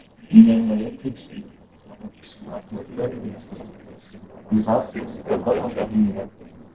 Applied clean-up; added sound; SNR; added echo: neural separator model SepFormer DNS4.